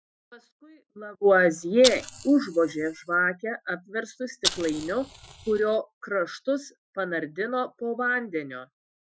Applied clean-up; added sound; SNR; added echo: classical method Wiener filter.